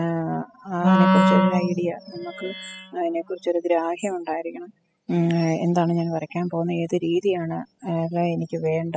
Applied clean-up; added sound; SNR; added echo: classical method spectral subtraction.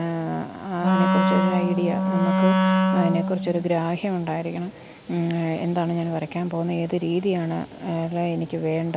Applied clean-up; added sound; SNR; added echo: none; Wind instrument, woodwind instrument; -4 dB; none.